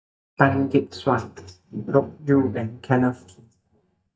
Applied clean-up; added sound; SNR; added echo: neural mask model DeepFilterNet 3.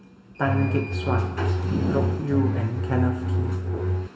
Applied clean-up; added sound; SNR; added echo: none; Bowed string instrument; -2 dB; reverberation time 1.7 s.